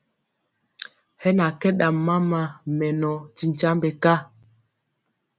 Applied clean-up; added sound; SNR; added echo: none; none; none; none.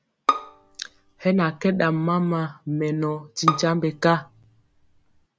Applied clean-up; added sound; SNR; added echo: none; Bowed string instrument; 6 dB; none.